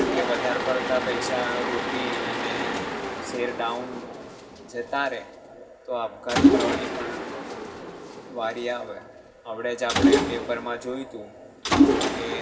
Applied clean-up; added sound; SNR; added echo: none; Mechanisms; -5 dB; reverberation time 0.4 s.